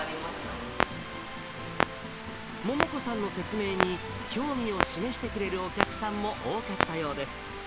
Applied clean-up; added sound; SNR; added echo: none; Clock; 1 dB; none.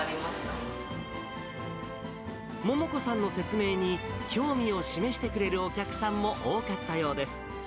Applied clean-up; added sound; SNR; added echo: none; none; none; none.